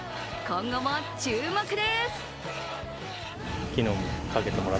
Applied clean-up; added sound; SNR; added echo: none; Tools; 11 dB; none.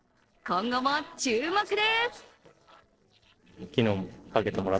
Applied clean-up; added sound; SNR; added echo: neural separator model SepFormer DNS4.